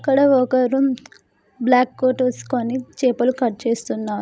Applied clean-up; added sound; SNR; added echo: none; none; none; none.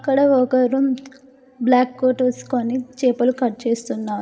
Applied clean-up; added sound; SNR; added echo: none; none; none; reverberation time 1.3 s.